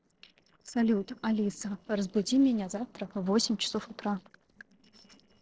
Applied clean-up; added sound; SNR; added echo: neural separator model SepFormer DNS4.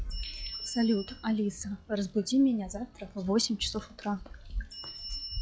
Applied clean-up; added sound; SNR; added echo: classical method log-MMSE.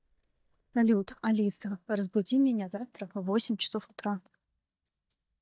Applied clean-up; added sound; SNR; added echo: neural mask model DeepFilterNet 3.